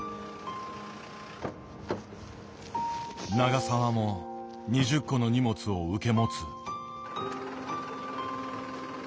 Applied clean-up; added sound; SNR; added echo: none; none; none; none.